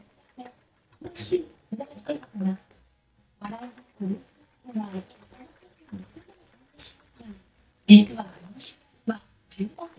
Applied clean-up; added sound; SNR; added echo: neural mask model DeepFilterNet 3.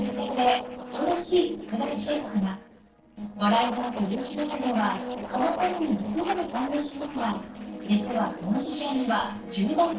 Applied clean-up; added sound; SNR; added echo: neural separator model SepFormer DNS4.